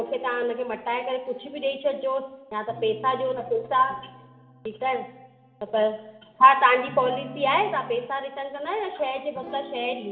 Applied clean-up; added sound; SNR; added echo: none; Guitar; 20 dB; reverberation time 1.4 s.